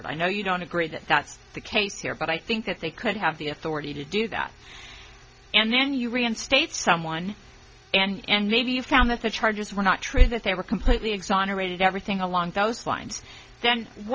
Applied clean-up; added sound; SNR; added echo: none; none; none; none.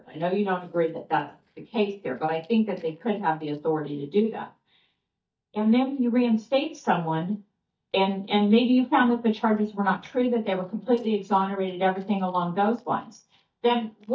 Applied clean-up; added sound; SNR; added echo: neural mask model DeepFilterNet 3.